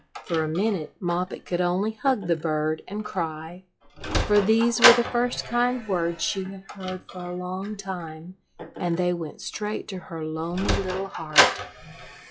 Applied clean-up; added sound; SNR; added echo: classical method log-MMSE.